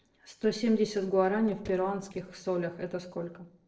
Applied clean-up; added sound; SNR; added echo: neural separator model SepFormer DNS4.